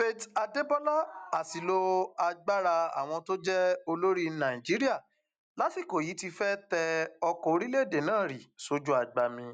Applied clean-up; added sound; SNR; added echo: none; none; none; none.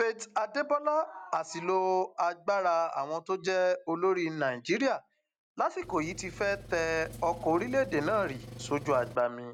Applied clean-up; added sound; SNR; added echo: none; Engine; 15 dB; none.